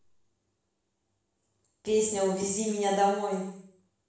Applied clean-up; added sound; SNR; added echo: none; none; none; reverberation time 0.7 s.